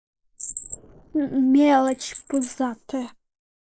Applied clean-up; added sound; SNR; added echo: neural mask model Resemble Enhance denoiser.